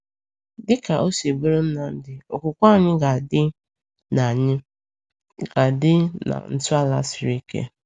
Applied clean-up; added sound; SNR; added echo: none; none; none; none.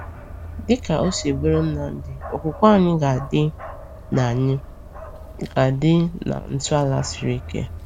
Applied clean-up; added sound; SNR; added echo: none; Bark; 13 dB; none.